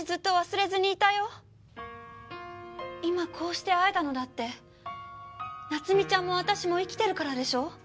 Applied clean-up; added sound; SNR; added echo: none; none; none; none.